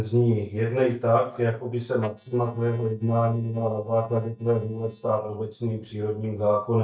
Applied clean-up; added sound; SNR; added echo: neural mask model DeepFilterNet 3.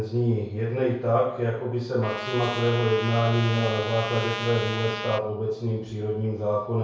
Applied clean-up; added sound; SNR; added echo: none; Trumpet; 7 dB; reverberation time 0.6 s.